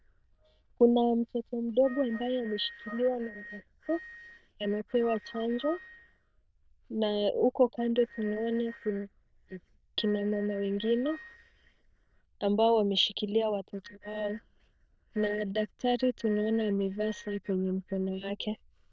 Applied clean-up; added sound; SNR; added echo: neural diffusion model UNIVERSE++.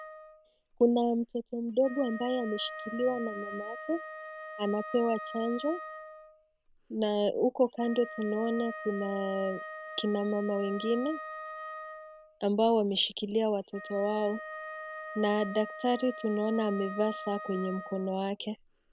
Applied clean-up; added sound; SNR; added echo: none; Wind instrument, woodwind instrument; 12 dB; none.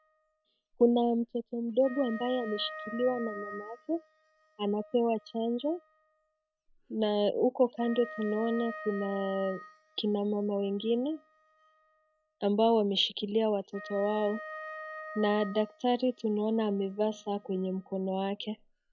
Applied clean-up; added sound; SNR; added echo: classical method log-MMSE.